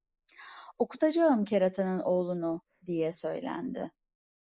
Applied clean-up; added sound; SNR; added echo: neural mask model Resemble Enhance denoiser.